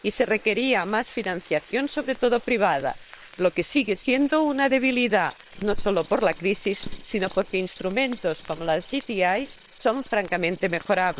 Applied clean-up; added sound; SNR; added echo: neural separator model SepFormer WHAM!.